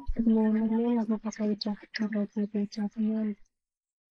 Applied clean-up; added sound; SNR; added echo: neural mask model Resemble Enhance denoiser.